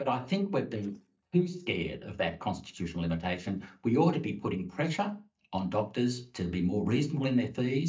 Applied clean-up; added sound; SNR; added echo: neural mask model DeepFilterNet 3.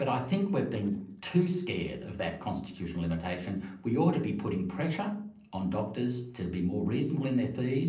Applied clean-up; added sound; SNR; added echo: neural separator model SepFormer DNS4.